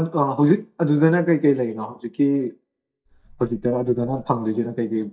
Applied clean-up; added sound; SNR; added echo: neural mask model DeepFilterNet 3.